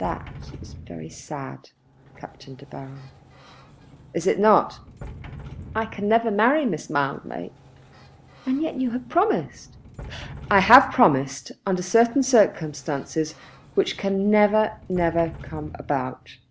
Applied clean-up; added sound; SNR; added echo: none; Sliding door; 18 dB; none.